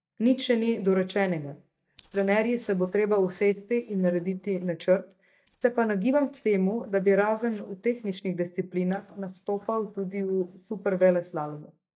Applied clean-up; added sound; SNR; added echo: neural mask model DeepFilterNet 3.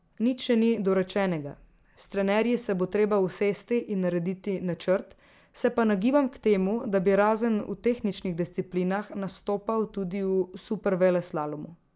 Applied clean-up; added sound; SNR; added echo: none; none; none; none.